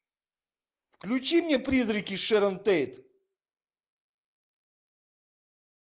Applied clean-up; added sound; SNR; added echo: neural mask model Resemble Enhance denoiser.